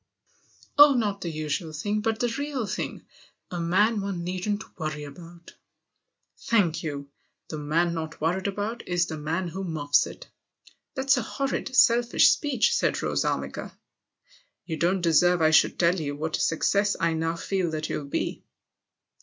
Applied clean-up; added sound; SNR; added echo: none; none; none; none.